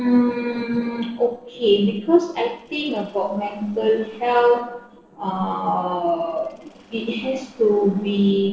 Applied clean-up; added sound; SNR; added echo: neural separator model SepFormer DNS4.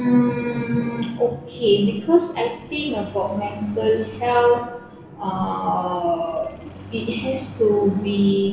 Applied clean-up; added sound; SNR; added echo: none; Engine starting; 19 dB; reverberation time 0.9 s.